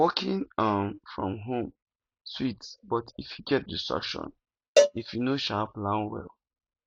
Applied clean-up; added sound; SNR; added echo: neural mask model RNNoise.